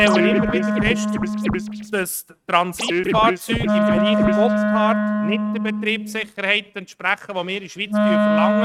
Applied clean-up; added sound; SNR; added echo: neural mask model RNNoise.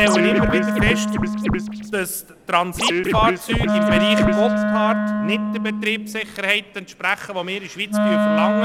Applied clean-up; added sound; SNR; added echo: none; Scratching (performance technique) + Wind instrument, woodwind instrument; -3 dB; none.